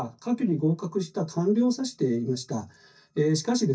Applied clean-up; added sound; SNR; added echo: neural mask model DeepFilterNet 3.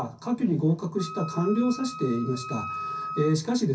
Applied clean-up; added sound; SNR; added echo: none; Wind instrument, woodwind instrument; 10 dB; reverberation time 0.3 s.